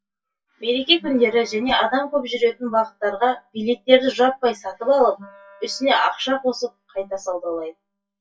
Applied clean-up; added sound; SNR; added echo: classical method WPE with log-MMSE.